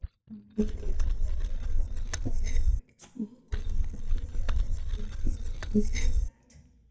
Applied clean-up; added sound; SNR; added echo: neural mask model DeepFilterNet 3.